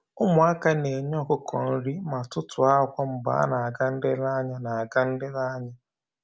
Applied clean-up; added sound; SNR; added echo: none; none; none; none.